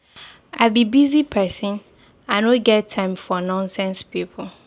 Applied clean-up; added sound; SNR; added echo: none; none; none; none.